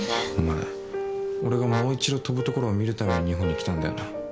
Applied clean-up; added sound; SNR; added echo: none; Brass instrument; 11 dB; none.